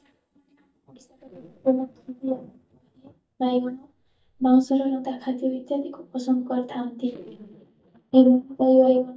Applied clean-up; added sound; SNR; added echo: neural mask model DeepFilterNet 3.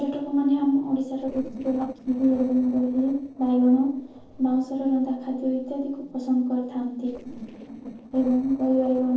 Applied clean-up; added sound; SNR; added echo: neural separator model SepFormer DNS4.